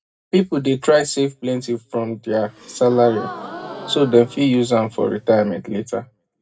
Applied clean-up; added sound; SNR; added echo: none; Gasp; 16 dB; reverberation time 0.2 s.